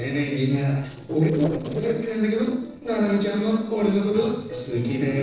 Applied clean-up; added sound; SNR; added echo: neural separator model SepFormer DNS4.